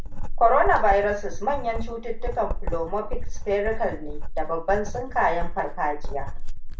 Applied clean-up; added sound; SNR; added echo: none; Writing; 0 dB; reverberation time 0.3 s.